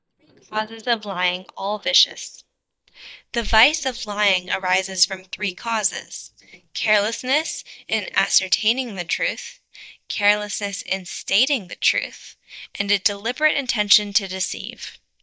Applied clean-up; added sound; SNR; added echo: neural mask model DeepFilterNet 3.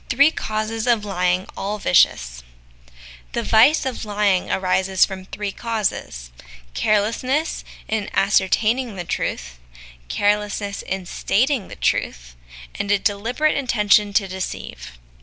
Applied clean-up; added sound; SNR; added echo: none; none; none; none.